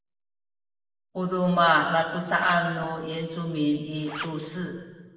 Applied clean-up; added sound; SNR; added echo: none; Zipper (clothing); 12 dB; reverberation time 1.3 s.